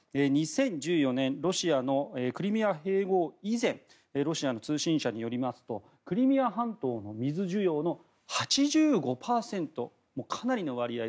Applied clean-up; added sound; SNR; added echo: none; none; none; none.